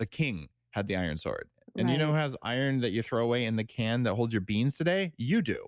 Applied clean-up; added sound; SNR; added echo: none; none; none; none.